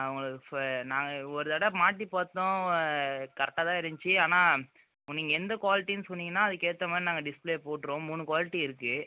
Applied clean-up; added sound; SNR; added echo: none; none; none; none.